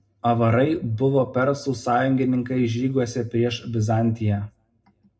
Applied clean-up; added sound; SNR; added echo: none; none; none; reverberation time 0.2 s.